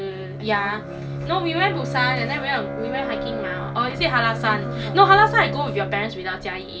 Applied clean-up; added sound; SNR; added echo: none; Bowed string instrument; 6 dB; reverberation time 0.2 s.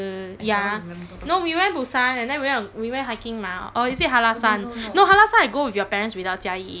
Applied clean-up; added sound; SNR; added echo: none; none; none; none.